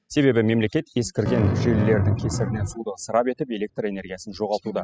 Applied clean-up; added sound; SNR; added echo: classical method spectral subtraction.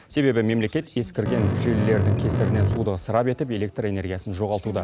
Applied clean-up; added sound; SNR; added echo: none; Bass guitar; -1 dB; none.